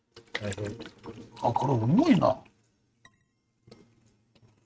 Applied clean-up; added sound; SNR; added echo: neural mask model RNNoise.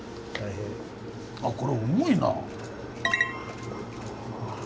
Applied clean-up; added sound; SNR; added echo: none; none; none; none.